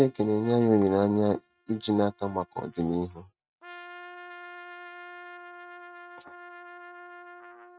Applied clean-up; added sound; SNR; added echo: neural mask model RNNoise.